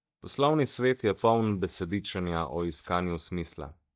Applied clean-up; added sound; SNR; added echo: neural mask model DeepFilterNet 3.